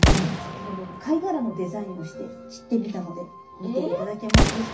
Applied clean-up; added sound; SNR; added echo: none; Explosion; -2 dB; reverberation time 0.4 s.